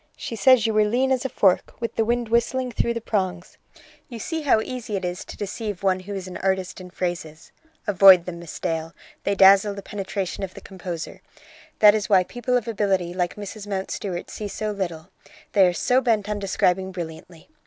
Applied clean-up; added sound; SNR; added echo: none; none; none; none.